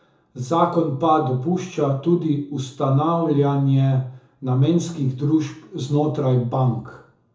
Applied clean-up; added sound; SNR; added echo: none; none; none; reverberation time 0.6 s.